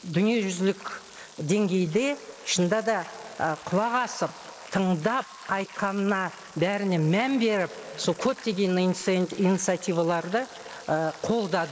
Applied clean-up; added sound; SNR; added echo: neural mask model Resemble Enhance denoiser.